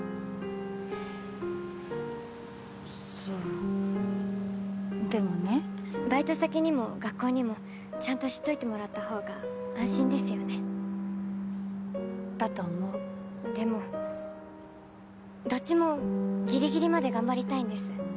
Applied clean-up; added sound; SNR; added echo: none; Bass guitar; 3 dB; none.